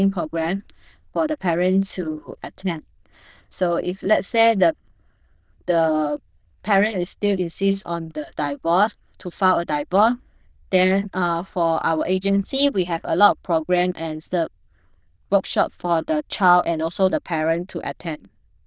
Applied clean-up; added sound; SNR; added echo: neural diffusion model UNIVERSE++.